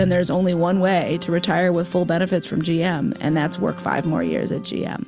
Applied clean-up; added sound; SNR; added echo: none; Wind instrument, woodwind instrument; 17 dB; none.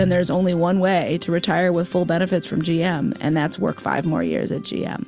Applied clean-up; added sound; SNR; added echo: none; none; none; none.